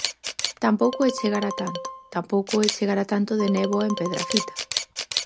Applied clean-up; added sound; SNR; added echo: none; Marimba, xylophone + Camera; 6 dB; none.